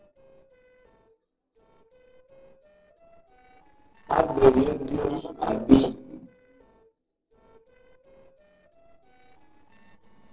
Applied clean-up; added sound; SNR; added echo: neural separator model SepFormer DNS4.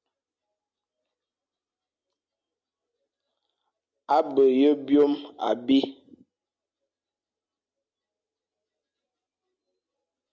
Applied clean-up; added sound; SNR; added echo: none; none; none; none.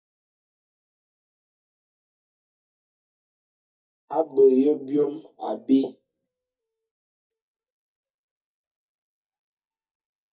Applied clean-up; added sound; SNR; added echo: neural mask model DeepFilterNet 3.